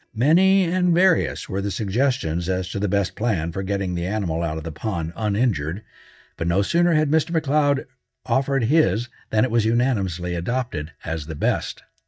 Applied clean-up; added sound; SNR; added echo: neural mask model DeepFilterNet 3.